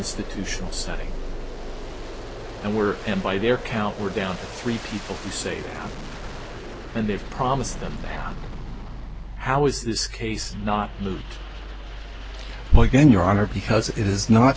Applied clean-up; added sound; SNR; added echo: none; Aircraft; 16 dB; none.